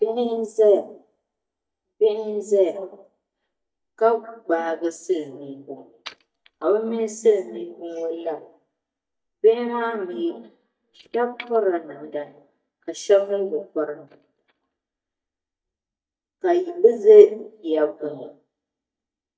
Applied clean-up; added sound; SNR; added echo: neural mask model DeepFilterNet 3.